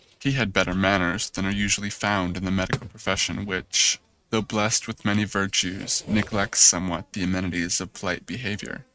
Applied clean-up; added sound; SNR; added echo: neural mask model RNNoise.